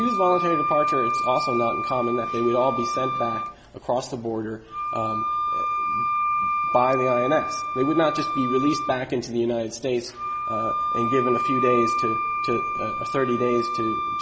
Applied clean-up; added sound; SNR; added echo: none; Wind instrument, woodwind instrument; 1 dB; none.